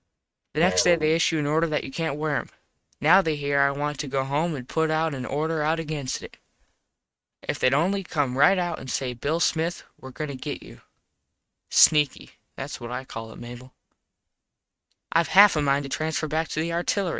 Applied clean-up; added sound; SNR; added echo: neural mask model RNNoise.